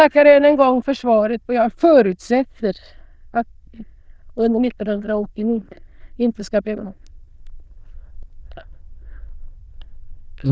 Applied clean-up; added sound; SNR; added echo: neural diffusion model UNIVERSE++.